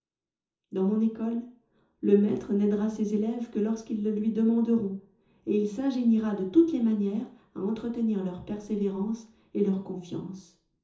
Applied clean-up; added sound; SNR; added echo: none; none; none; reverberation time 0.6 s.